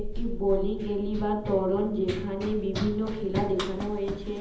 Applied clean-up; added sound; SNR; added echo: none; Run; 5 dB; reverberation time 0.8 s.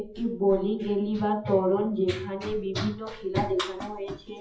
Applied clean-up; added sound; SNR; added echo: classical method WPE with log-MMSE.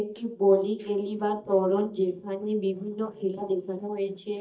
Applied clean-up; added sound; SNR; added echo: neural mask model DeepFilterNet 3.